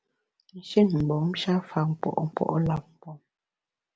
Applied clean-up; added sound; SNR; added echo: none; none; none; none.